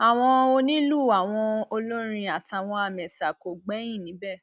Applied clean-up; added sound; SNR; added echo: none; none; none; none.